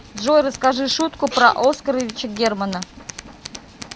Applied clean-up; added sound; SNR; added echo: none; Tools; 17 dB; none.